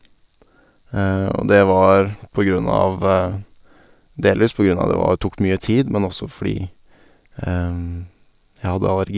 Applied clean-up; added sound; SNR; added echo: none; none; none; none.